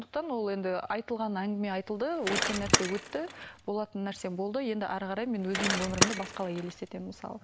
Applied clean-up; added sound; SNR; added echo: none; Bicycle; 0 dB; none.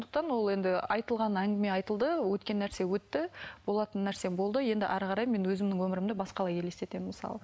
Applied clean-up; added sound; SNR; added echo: none; none; none; none.